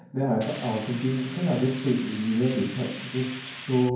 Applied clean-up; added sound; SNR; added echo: none; Hiss; 14 dB; reverberation time 0.9 s.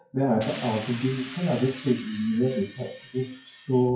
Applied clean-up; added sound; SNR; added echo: classical method WPE with log-MMSE.